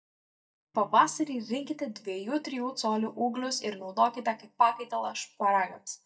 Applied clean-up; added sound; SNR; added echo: neural mask model DeepFilterNet 3.